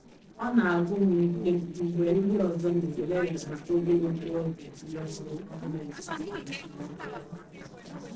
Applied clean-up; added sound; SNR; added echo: neural separator model SepFormer DNS4.